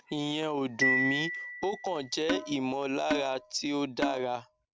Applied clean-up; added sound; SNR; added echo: none; Marimba, xylophone + Percussion; 2 dB; none.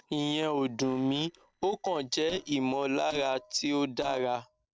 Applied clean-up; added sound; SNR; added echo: neural separator model SepFormer DNS4.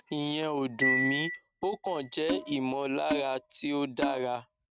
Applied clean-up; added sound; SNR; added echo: neural mask model RNNoise.